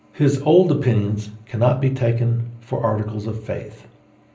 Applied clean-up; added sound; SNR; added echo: none; none; none; reverberation time 0.5 s.